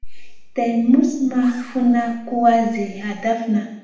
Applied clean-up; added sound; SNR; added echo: none; Zipper (clothing); 15 dB; reverberation time 0.8 s.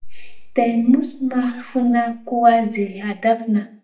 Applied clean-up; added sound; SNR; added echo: neural mask model DeepFilterNet 3.